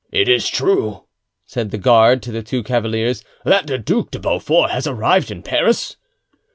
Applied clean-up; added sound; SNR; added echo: none; none; none; none.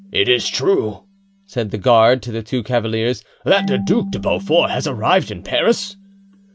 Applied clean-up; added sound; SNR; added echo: none; Marimba, xylophone / Wood; 13 dB; none.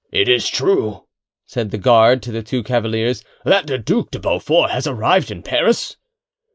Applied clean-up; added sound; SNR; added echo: neural mask model Resemble Enhance denoiser.